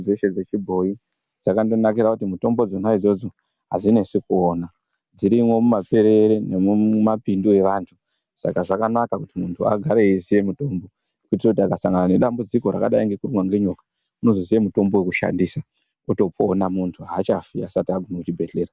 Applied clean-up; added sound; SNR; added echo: none; none; none; none.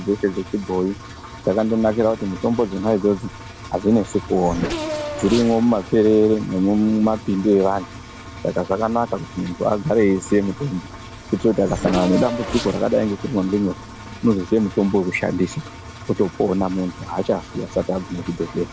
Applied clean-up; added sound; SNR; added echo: none; Engine + Race car, auto racing / Accelerating, revving, vroom; 12 dB; none.